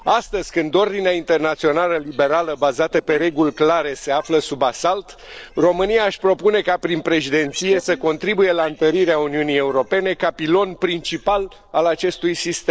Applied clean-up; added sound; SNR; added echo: neural separator model SepFormer DNS4.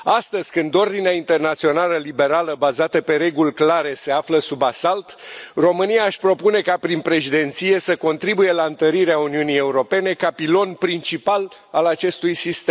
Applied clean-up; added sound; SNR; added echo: none; none; none; none.